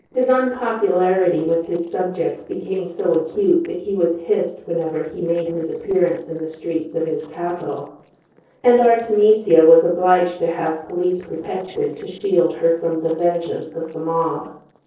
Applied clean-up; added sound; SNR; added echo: neural separator model SepFormer DNS4.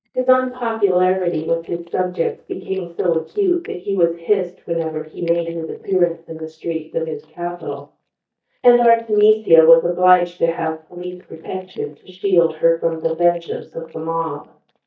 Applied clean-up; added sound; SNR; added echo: neural mask model DeepFilterNet 3.